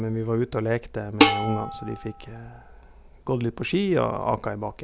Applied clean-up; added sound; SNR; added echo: none; Dishes, pots, and pans; -1 dB; none.